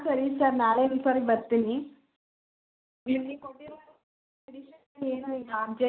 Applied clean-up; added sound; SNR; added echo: none; none; none; none.